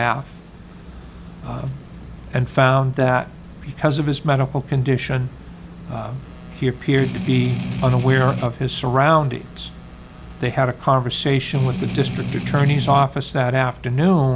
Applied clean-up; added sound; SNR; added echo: none; Strum; 5 dB; none.